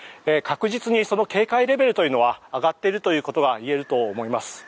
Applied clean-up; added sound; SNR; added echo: none; none; none; none.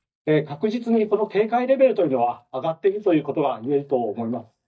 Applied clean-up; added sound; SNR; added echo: neural mask model DeepFilterNet 3.